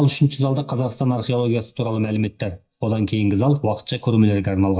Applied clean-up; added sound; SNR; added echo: neural mask model DeepFilterNet 3.